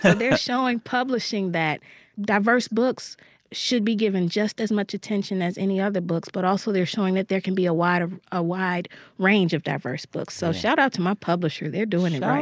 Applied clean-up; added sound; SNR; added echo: none; none; none; none.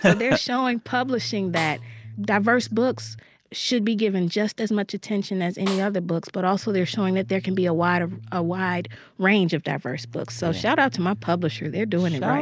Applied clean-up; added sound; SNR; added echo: none; Snare drum + Bass guitar; 15 dB; none.